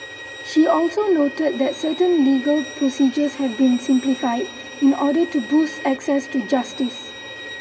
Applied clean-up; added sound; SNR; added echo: none; Bowed string instrument; 15 dB; reverberation time 0.6 s.